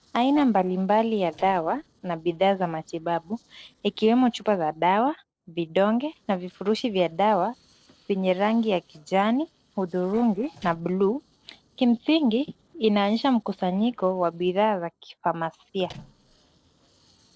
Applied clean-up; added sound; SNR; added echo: neural separator model SepFormer DNS4.